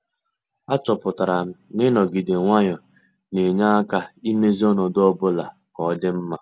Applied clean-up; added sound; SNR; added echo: none; none; none; none.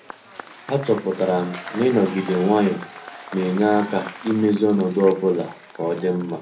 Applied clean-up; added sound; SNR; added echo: none; Applause / Crowd / Cheering; 16 dB; reverberation time 0.3 s.